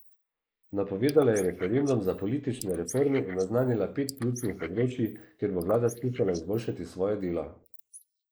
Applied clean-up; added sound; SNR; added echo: neural mask model Resemble Enhance denoiser.